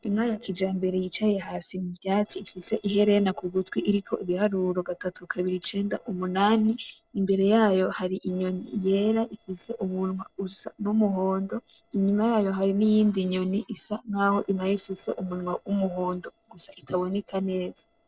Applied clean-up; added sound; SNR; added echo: neural separator model SepFormer DNS4.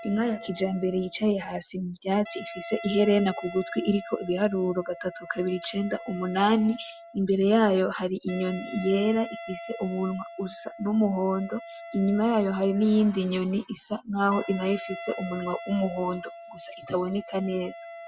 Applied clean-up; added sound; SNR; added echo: none; Wind instrument, woodwind instrument; 15 dB; none.